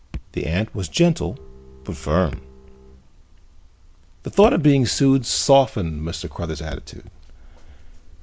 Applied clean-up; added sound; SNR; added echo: none; Bowed string instrument + Thump, thud; 19 dB; none.